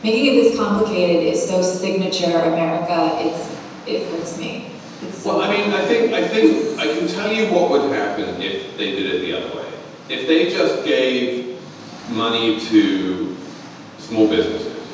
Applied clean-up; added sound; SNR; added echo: none; Engine; 18 dB; reverberation time 1.1 s.